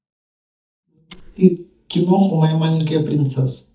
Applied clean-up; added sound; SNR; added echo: neural mask model DeepFilterNet 3.